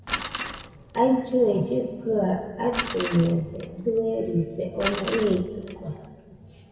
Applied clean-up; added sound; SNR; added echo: none; Bicycle; 7 dB; reverberation time 2.3 s.